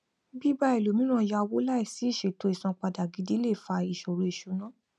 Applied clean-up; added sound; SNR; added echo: none; none; none; none.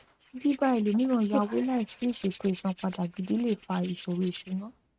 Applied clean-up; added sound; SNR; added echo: neural mask model RNNoise.